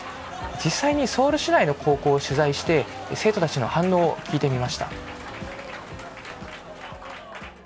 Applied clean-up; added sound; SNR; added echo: none; Applause; 14 dB; none.